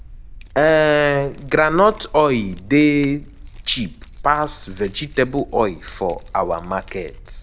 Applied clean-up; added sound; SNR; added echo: none; Keys jangling; 17 dB; none.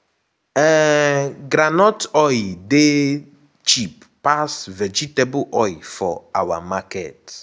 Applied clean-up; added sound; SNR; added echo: none; none; none; none.